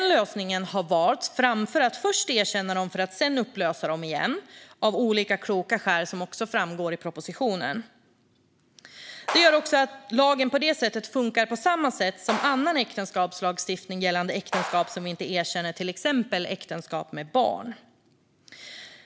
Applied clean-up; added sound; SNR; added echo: none; Clapping; 10 dB; none.